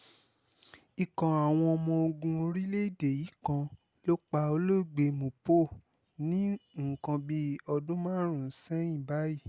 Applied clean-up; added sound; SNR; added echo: none; none; none; none.